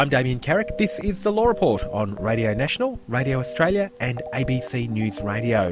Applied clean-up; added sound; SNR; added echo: none; Telephone; 13 dB; none.